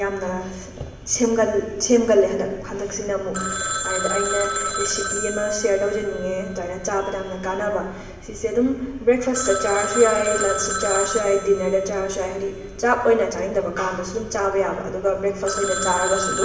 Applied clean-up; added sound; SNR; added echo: none; Telephone; 7 dB; reverberation time 1.2 s.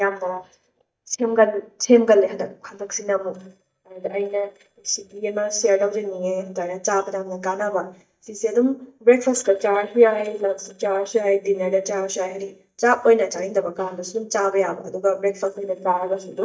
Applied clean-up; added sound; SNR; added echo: neural mask model DeepFilterNet 3.